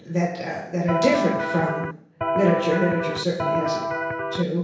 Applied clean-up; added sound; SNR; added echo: none; Electric guitar; 1 dB; reverberation time 0.7 s.